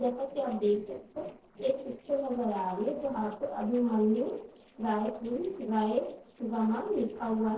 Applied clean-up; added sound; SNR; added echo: neural separator model SepFormer DNS4.